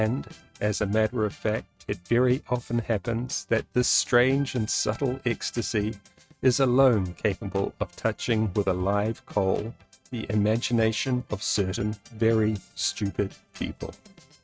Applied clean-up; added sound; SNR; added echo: neural mask model RNNoise.